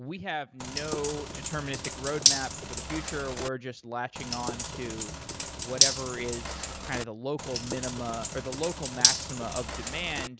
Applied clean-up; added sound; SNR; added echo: none; Bathtub (filling or washing); -4 dB; none.